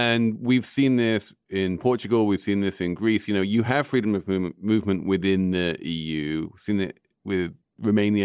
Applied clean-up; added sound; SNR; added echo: none; none; none; none.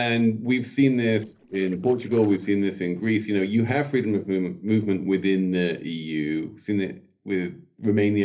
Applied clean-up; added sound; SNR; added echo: neural separator model SepFormer DNS4.